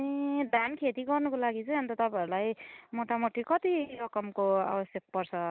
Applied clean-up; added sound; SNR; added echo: none; none; none; none.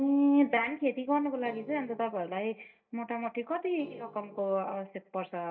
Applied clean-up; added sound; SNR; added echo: neural mask model DeepFilterNet 3.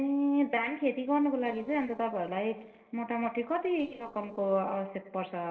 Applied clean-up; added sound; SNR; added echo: neural separator model SepFormer DNS4.